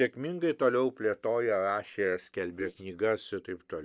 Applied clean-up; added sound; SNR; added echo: neural mask model Resemble Enhance denoiser.